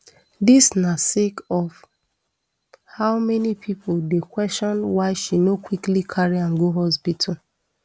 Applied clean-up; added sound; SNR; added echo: none; none; none; none.